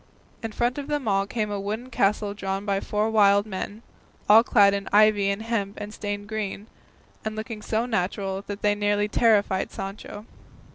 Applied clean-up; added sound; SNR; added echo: none; none; none; none.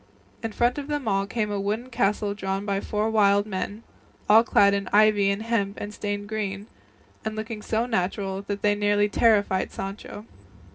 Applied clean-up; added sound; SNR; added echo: none; none; none; reverberation time 0.3 s.